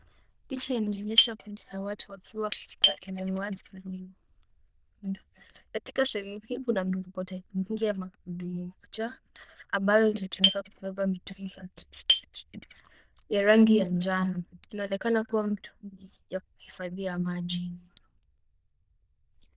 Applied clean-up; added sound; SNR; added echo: neural diffusion model UNIVERSE++.